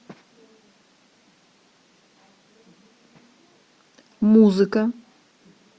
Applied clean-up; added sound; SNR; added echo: none; none; none; none.